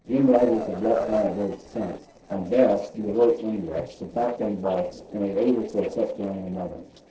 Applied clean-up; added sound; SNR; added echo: neural separator model SepFormer DNS4.